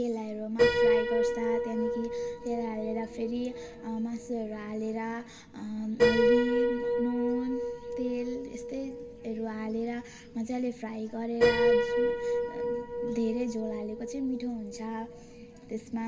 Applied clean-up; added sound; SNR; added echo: none; Piano; -3 dB; reverberation time 1.9 s.